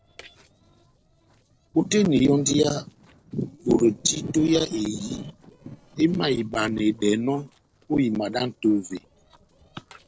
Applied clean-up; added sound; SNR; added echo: neural separator model SepFormer DNS4.